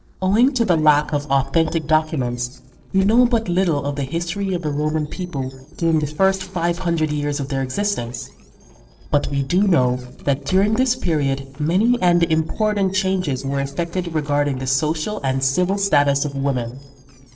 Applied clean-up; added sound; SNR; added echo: neural separator model SepFormer DNS4.